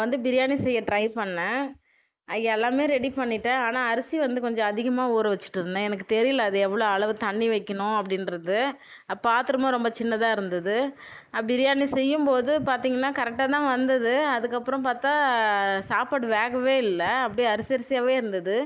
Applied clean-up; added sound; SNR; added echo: neural mask model Resemble Enhance denoiser.